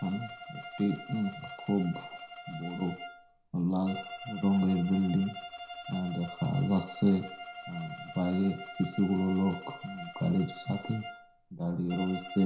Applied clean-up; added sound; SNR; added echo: none; Bowed string instrument; 13 dB; reverberation time 0.5 s.